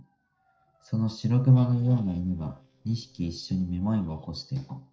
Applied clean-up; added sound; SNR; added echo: neural separator model SepFormer DNS4.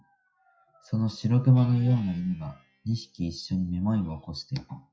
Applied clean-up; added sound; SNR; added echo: classical method WPE with log-MMSE.